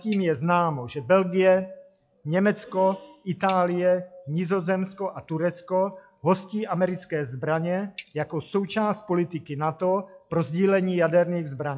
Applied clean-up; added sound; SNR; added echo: classical method log-MMSE.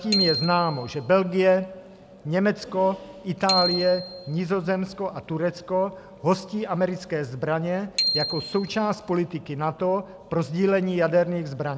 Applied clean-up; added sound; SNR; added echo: none; Bicycle bell; 8 dB; none.